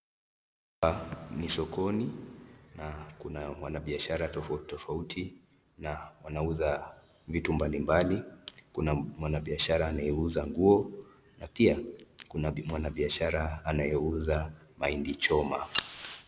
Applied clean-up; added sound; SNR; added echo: none; none; none; none.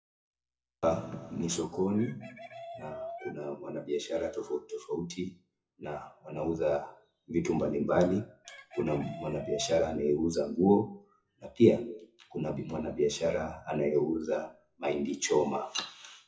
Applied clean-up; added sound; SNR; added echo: classical method WPE with log-MMSE.